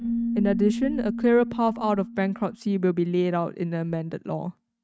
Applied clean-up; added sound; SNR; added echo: neural mask model RNNoise.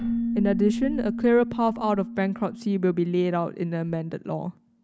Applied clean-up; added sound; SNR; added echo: none; Keyboard (musical); 7 dB; none.